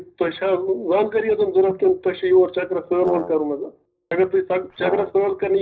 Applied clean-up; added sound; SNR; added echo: neural separator model SepFormer DNS4.